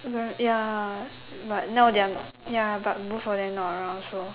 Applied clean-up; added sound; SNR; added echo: none; none; none; none.